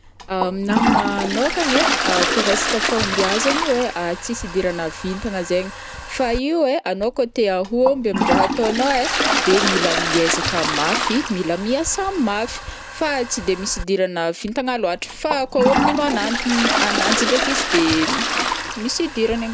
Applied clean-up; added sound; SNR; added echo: none; Toilet flush; 1 dB; none.